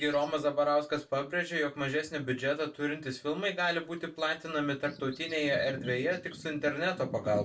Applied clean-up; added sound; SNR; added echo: none; Bird vocalization, bird call, bird song; 16 dB; reverberation time 0.2 s.